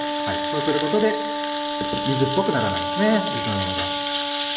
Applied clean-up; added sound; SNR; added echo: none; Wind instrument, woodwind instrument; 3 dB; reverberation time 1.1 s.